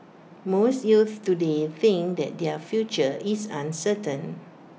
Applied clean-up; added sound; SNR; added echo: none; none; none; none.